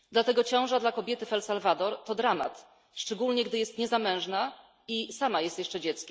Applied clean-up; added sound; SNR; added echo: none; none; none; none.